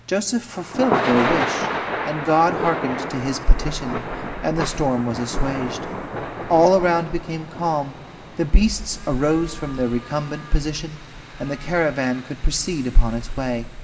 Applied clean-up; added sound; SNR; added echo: none; Thunder / Rain; 8 dB; reverberation time 2.4 s.